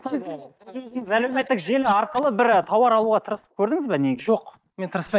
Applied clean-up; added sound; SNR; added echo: neural mask model DeepFilterNet 3.